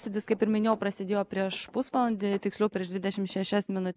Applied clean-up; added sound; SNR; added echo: neural mask model Resemble Enhance denoiser.